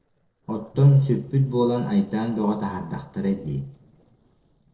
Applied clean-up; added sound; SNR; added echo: neural separator model SepFormer DNS4.